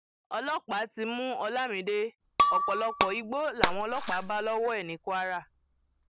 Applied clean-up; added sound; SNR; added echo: none; Shatter; -1 dB; none.